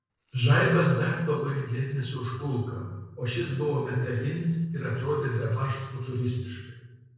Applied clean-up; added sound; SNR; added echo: neural separator model SepFormer DNS4.